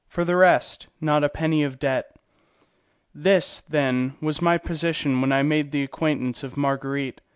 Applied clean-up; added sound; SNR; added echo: none; none; none; none.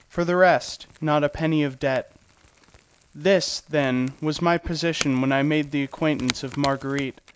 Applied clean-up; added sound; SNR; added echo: none; Crack / Crackle; 17 dB; none.